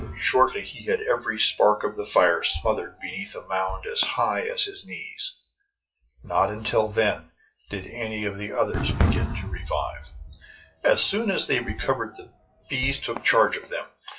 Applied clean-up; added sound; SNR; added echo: classical method WPE with log-MMSE.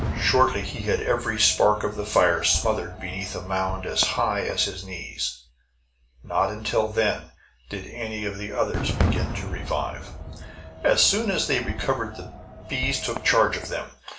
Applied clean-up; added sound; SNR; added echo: none; Fireworks; 8 dB; reverberation time 0.3 s.